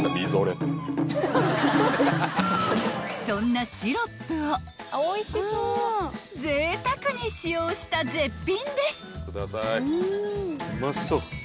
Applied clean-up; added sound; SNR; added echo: none; none; none; none.